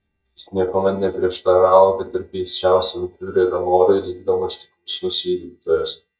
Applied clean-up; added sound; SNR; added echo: neural mask model DeepFilterNet 3.